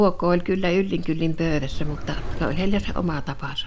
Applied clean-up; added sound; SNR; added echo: none; Sliding door; 3 dB; none.